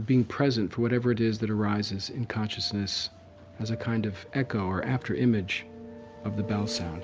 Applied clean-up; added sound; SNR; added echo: none; none; none; none.